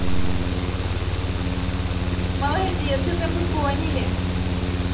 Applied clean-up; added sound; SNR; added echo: none; Mechanical fan; -3 dB; reverberation time 0.4 s.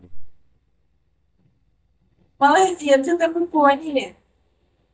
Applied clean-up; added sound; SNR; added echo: neural mask model DeepFilterNet 3.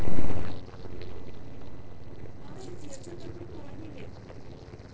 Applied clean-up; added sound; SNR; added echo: neural separator model SepFormer DNS4.